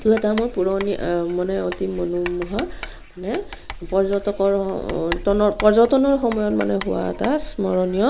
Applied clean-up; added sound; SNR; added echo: none; Writing; 13 dB; none.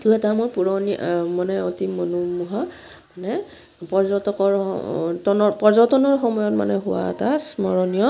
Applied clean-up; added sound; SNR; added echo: none; none; none; none.